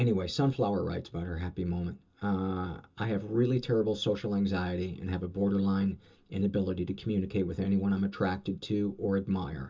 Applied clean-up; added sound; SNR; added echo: none; none; none; reverberation time 0.2 s.